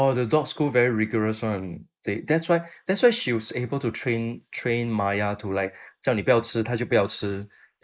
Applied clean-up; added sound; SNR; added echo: neural mask model Resemble Enhance denoiser.